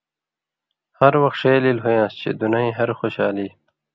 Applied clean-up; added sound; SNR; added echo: none; none; none; none.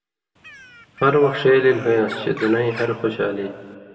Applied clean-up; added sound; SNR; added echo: none; Bird; 18 dB; reverberation time 1.7 s.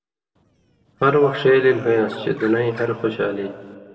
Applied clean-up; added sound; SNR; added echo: neural separator model SepFormer DNS4.